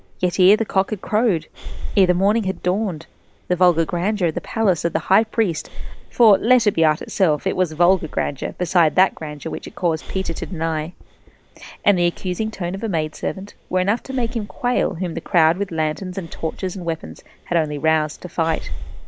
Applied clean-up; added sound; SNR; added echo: none; Breathing; 10 dB; none.